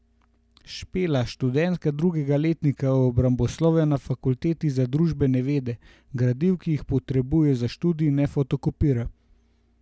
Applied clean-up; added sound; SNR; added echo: none; none; none; none.